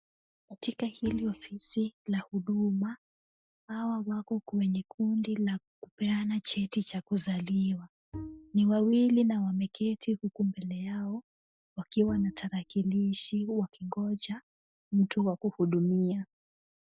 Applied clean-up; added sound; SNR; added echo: none; Bowed string instrument; 14 dB; none.